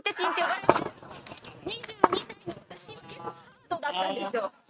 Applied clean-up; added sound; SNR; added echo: neural mask model RNNoise.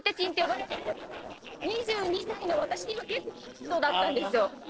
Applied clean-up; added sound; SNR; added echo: neural separator model SepFormer DNS4.